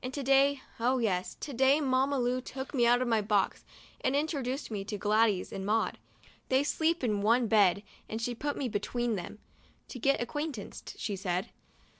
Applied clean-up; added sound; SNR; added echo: none; none; none; none.